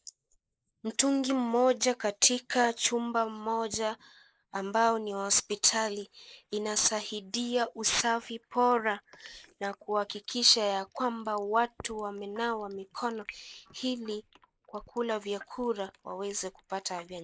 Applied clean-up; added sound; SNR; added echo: neural mask model Resemble Enhance denoiser.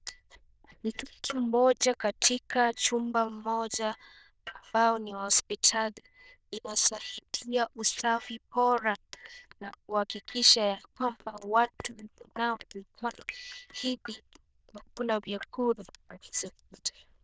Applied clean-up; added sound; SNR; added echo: neural diffusion model UNIVERSE++.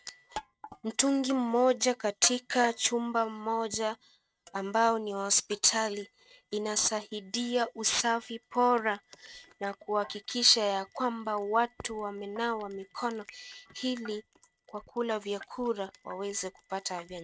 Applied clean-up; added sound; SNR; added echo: neural mask model RNNoise.